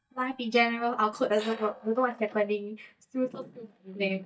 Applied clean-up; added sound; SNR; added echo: neural mask model DeepFilterNet 3.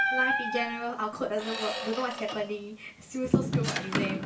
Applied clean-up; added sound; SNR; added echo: none; Squeak; -2 dB; reverberation time 0.3 s.